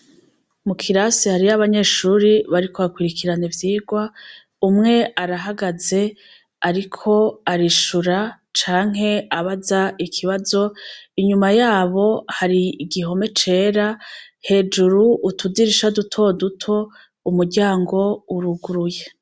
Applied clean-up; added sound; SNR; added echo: none; none; none; none.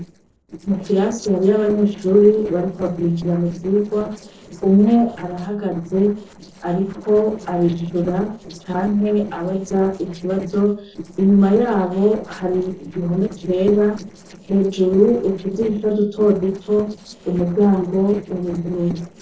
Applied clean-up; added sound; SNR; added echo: neural separator model SepFormer DNS4.